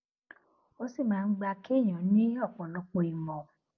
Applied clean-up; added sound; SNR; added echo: none; none; none; none.